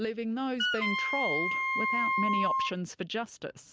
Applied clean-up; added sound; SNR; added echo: none; Wind instrument, woodwind instrument; -4 dB; none.